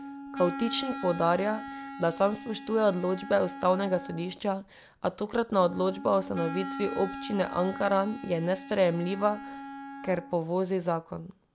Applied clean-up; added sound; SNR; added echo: none; Wind instrument, woodwind instrument; 12 dB; none.